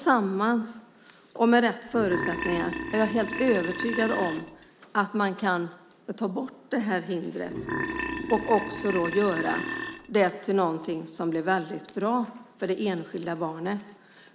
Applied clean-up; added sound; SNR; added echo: none; Burping, eructation; 5 dB; none.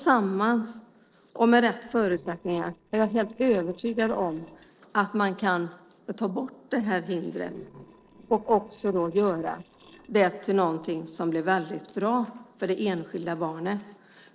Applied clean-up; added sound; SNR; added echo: neural separator model SepFormer DNS4.